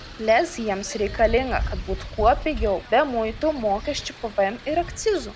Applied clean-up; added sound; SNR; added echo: none; Wind; 9 dB; none.